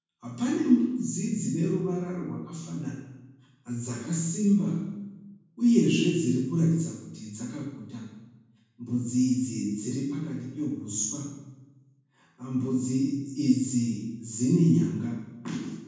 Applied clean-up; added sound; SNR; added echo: none; none; none; reverberation time 1.1 s.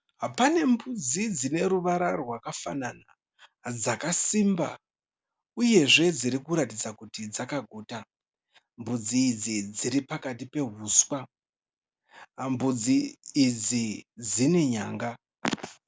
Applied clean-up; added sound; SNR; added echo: none; none; none; none.